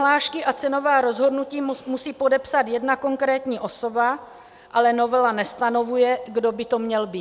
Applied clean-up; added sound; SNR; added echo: none; none; none; none.